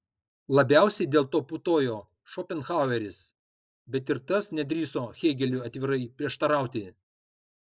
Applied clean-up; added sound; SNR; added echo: neural mask model Resemble Enhance denoiser.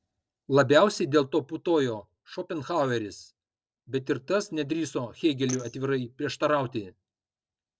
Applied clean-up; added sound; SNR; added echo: neural separator model SepFormer DNS4.